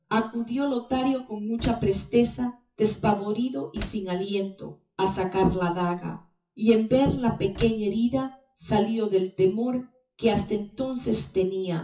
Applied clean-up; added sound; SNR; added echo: classical method WPE with log-MMSE.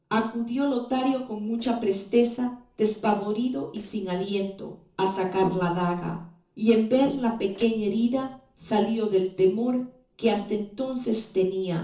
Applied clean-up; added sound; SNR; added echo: neural separator model SepFormer DNS4.